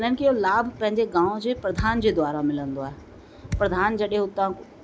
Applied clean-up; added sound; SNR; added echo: none; Thump, thud; 11 dB; none.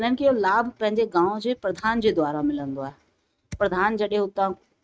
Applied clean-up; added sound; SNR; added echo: neural mask model RNNoise.